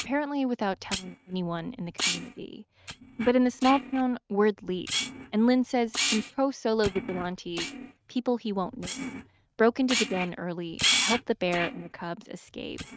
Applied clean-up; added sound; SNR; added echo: neural mask model RNNoise.